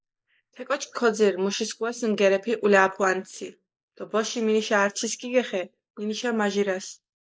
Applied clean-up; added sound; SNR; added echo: neural mask model Resemble Enhance denoiser.